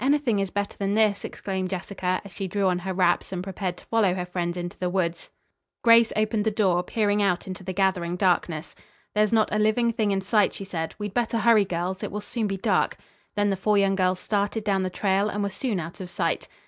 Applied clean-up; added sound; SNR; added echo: none; none; none; none.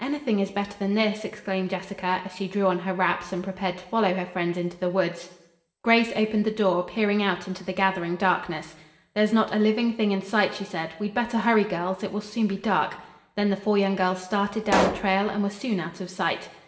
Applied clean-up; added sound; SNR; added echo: none; Explosion; 3 dB; reverberation time 0.8 s.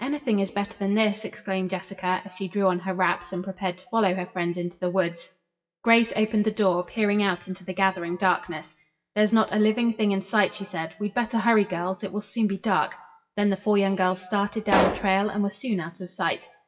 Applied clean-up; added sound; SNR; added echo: classical method WPE with log-MMSE.